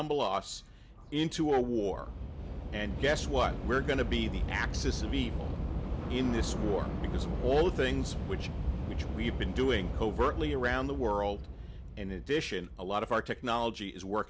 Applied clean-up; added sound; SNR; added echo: none; Subway, metro, underground / Train; 3 dB; none.